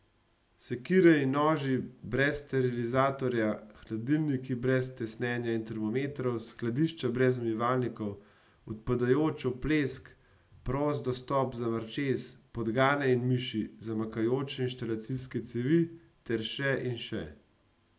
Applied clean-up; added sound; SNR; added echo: none; none; none; none.